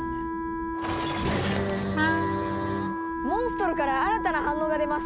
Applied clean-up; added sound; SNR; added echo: none; Wind instrument, woodwind instrument; 2 dB; none.